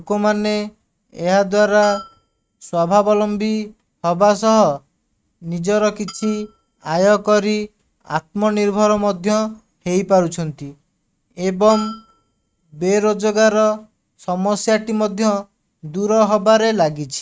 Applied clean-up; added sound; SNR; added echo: neural mask model RNNoise.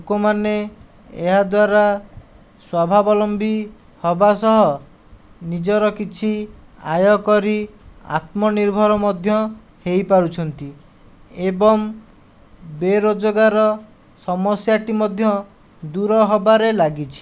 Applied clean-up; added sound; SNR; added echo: none; none; none; none.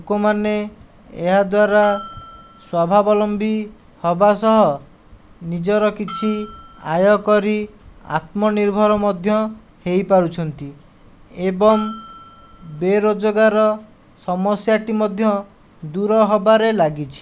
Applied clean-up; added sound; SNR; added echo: none; Bell; 18 dB; none.